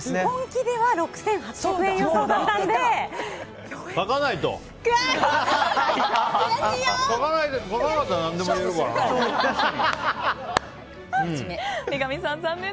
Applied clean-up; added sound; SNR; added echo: none; none; none; none.